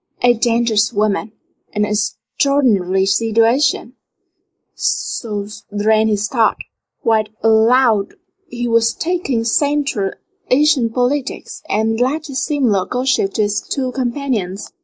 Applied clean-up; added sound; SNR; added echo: neural mask model Resemble Enhance denoiser.